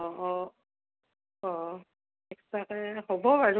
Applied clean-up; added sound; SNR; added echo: none; none; none; none.